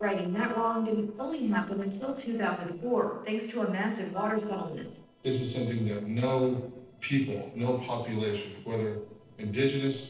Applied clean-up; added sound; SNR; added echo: neural separator model SepFormer DNS4.